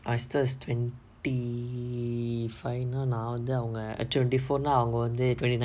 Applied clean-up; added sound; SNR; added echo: none; none; none; none.